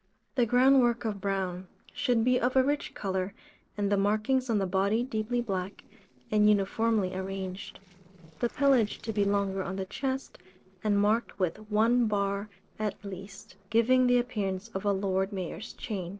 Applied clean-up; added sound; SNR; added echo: neural separator model SepFormer DNS4.